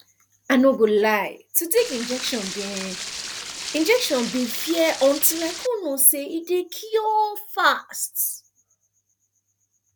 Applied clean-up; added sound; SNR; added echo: none; Stream; 9 dB; none.